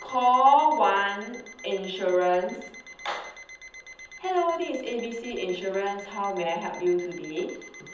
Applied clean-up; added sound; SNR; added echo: none; Alarm; 19 dB; reverberation time 0.8 s.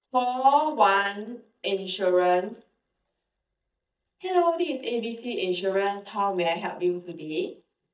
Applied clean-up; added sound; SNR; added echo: neural mask model DeepFilterNet 3.